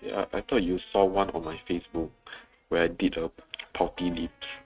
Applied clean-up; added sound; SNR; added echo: neural mask model RNNoise.